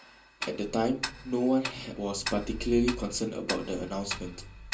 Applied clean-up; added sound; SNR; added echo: none; Tick-tock; 10 dB; reverberation time 0.3 s.